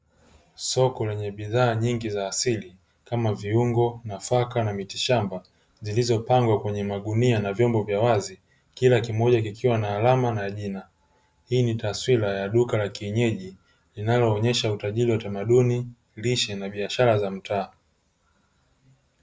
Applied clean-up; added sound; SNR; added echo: none; none; none; none.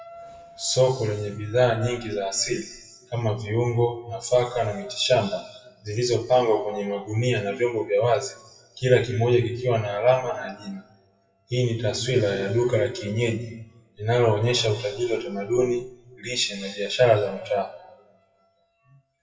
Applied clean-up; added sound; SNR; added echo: classical method WPE with log-MMSE.